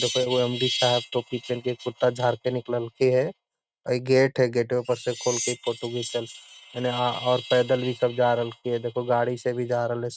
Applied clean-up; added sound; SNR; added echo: neural mask model RNNoise.